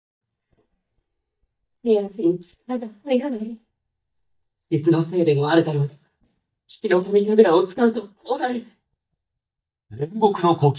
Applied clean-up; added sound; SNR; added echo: neural mask model DeepFilterNet 3.